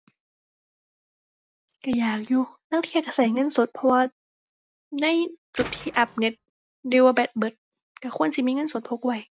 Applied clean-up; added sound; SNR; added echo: none; Tools; 13 dB; none.